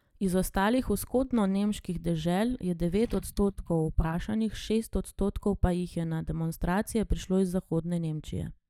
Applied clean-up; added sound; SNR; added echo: neural mask model DeepFilterNet 3.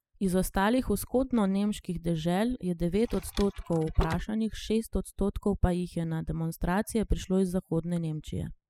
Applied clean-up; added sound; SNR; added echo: classical method spectral subtraction.